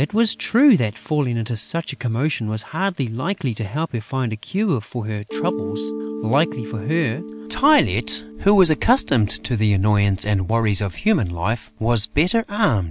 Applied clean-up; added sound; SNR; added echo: none; Mallet percussion; 15 dB; none.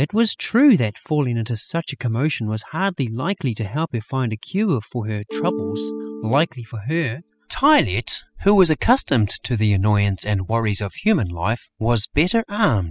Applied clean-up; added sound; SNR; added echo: classical method spectral subtraction.